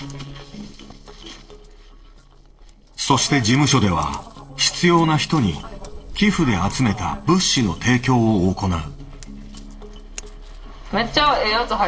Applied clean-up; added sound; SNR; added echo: neural separator model SepFormer DNS4.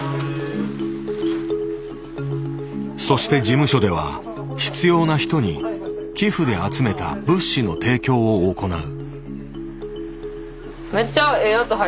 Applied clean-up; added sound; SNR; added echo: none; none; none; none.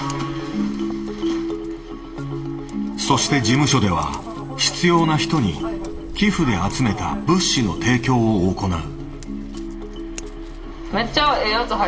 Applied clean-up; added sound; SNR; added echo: none; Scissors; 19 dB; reverberation time 1.3 s.